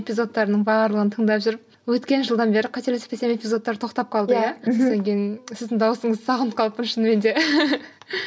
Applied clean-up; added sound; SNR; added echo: none; none; none; none.